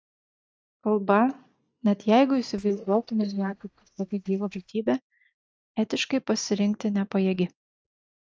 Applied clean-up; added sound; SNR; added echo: neural mask model DeepFilterNet 3.